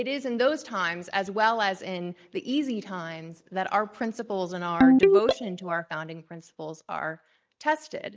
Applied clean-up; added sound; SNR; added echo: neural mask model DeepFilterNet 3.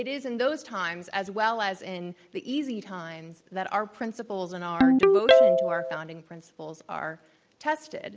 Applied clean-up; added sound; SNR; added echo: none; Ringtone; -4 dB; none.